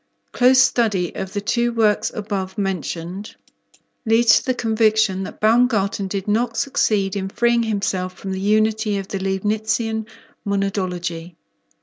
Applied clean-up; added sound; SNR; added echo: none; none; none; none.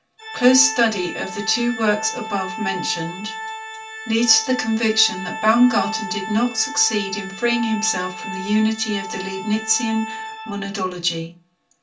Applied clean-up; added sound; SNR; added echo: none; Organ; 10 dB; reverberation time 0.2 s.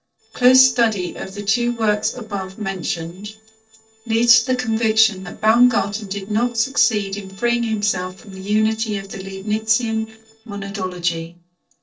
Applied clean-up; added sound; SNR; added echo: neural separator model SepFormer DNS4.